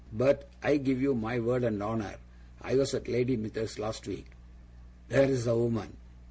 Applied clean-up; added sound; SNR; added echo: none; none; none; none.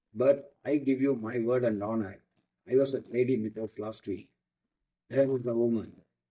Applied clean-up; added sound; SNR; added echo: neural mask model DeepFilterNet 3.